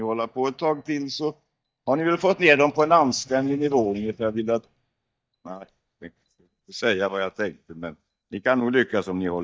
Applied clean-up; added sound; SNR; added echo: neural mask model DeepFilterNet 3.